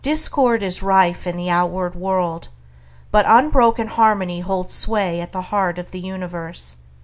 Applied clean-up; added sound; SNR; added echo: none; none; none; none.